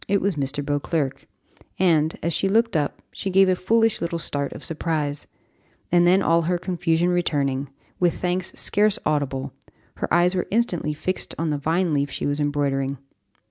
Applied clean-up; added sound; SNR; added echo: none; none; none; none.